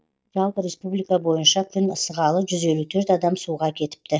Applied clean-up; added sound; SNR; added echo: neural mask model DeepFilterNet 3.